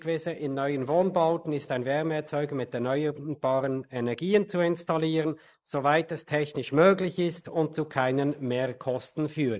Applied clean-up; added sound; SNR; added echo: neural mask model Resemble Enhance denoiser.